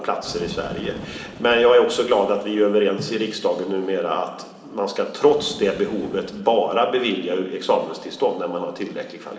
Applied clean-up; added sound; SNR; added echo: none; Bird; 20 dB; reverberation time 2.5 s.